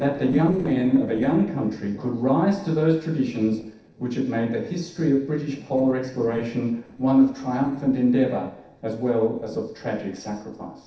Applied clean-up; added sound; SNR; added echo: neural separator model SepFormer DNS4.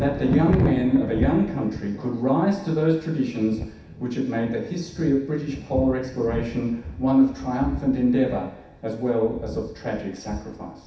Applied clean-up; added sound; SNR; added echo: none; Thunder; 8 dB; reverberation time 0.7 s.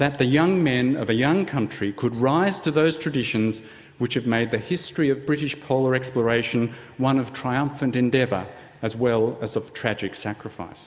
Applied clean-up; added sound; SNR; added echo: none; none; none; none.